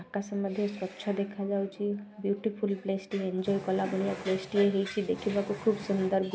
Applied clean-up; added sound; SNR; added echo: none; none; none; none.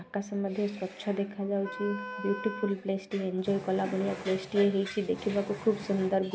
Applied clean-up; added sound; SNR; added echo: none; Wind instrument, woodwind instrument; 11 dB; none.